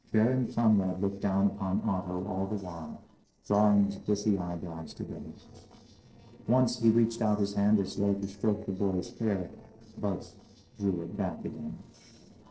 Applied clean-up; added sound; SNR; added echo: neural separator model SepFormer DNS4.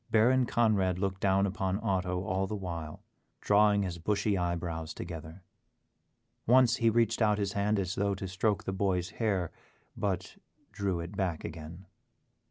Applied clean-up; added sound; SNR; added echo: none; none; none; none.